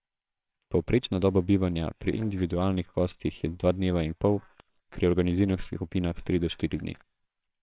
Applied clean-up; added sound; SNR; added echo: neural separator model SepFormer WHAMR!.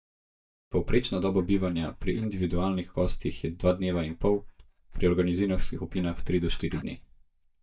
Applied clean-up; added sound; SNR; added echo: neural mask model DeepFilterNet 3.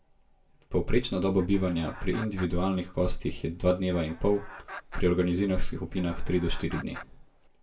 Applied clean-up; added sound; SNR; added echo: none; Chicken, rooster; 19 dB; reverberation time 0.2 s.